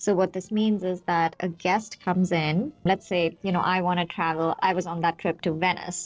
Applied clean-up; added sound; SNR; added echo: neural separator model SepFormer DNS4.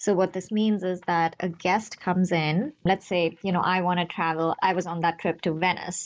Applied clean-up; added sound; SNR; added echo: neural mask model Resemble Enhance denoiser.